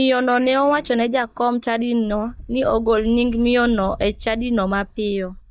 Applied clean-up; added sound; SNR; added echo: neural mask model DeepFilterNet 3.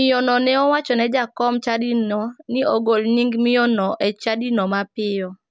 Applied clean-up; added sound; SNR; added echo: none; none; none; none.